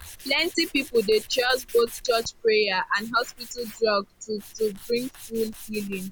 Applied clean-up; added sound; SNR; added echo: none; Tools; 17 dB; none.